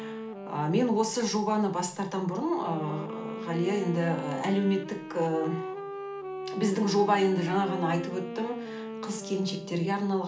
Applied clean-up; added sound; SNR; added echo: none; Wind instrument, woodwind instrument; 10 dB; reverberation time 0.4 s.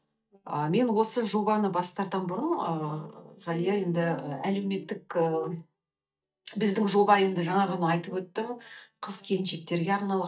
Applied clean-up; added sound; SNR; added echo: neural mask model DeepFilterNet 3.